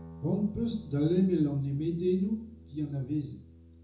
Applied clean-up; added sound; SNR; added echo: none; Guitar; 18 dB; reverberation time 0.6 s.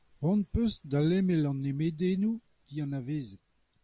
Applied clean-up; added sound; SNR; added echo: none; none; none; none.